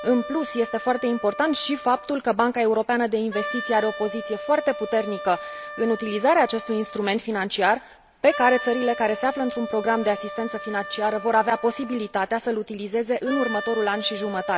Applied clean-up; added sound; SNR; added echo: none; Wind instrument, woodwind instrument; 12 dB; none.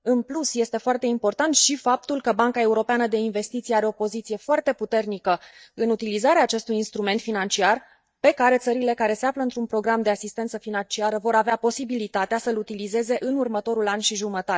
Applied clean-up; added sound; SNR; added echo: neural mask model DeepFilterNet 3.